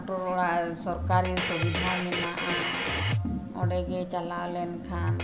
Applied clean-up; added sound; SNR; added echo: none; Drum kit; 0 dB; none.